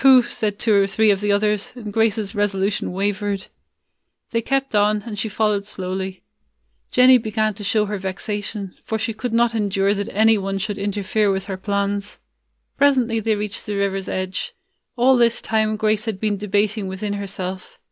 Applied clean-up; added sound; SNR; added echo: none; none; none; none.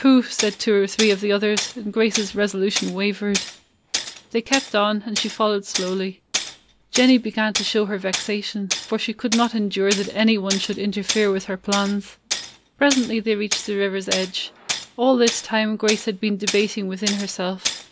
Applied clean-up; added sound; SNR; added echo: none; Tools; 8 dB; none.